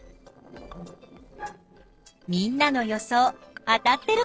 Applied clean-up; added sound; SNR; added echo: neural separator model SepFormer DNS4.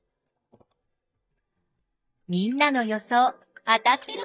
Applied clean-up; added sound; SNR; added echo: neural mask model DeepFilterNet 3.